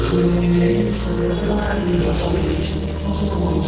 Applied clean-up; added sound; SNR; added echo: neural separator model SepFormer DNS4.